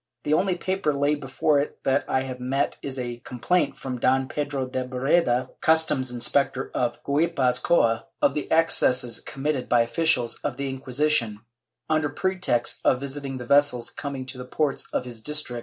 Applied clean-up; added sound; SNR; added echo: none; none; none; none.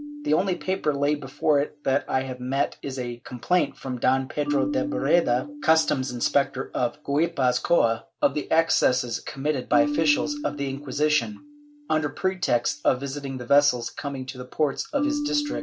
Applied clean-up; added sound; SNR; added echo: none; Marimba, xylophone; 10 dB; none.